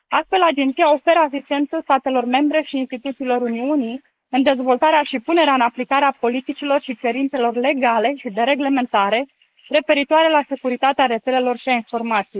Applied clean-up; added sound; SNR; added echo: neural mask model Resemble Enhance denoiser.